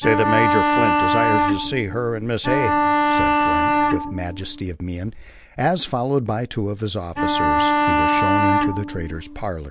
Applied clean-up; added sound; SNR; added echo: none; Bowed string instrument; -5 dB; none.